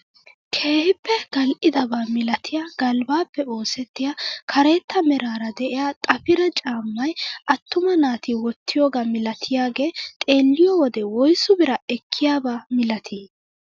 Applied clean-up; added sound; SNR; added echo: none; none; none; none.